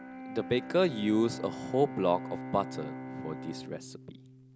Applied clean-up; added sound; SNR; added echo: none; Bowed string instrument; 10 dB; none.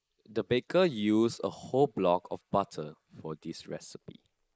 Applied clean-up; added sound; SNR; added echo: neural mask model Resemble Enhance denoiser.